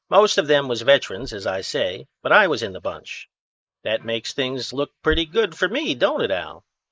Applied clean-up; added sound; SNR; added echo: neural mask model Resemble Enhance denoiser.